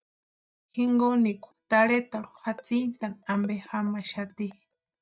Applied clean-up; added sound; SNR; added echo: neural mask model DeepFilterNet 3.